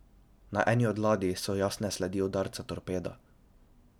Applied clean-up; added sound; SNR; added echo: none; none; none; none.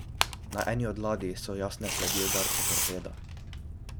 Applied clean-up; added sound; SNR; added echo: none; Tearing; -2 dB; none.